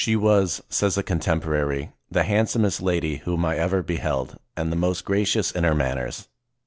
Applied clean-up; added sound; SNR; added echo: none; none; none; none.